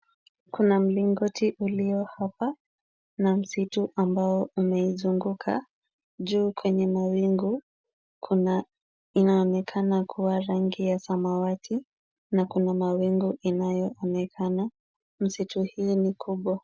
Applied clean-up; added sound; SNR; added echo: none; none; none; none.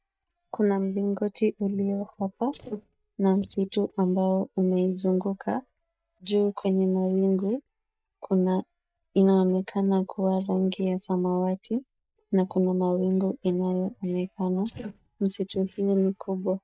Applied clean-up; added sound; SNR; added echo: neural mask model DeepFilterNet 3.